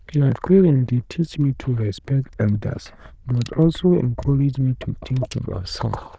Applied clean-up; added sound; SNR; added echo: neural diffusion model UNIVERSE++.